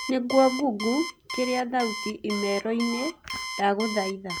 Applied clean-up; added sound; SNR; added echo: none; Alarm; 9 dB; none.